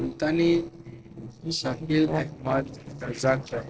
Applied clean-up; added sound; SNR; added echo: neural separator model SepFormer DNS4.